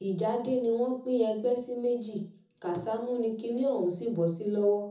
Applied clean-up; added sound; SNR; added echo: none; none; none; reverberation time 0.5 s.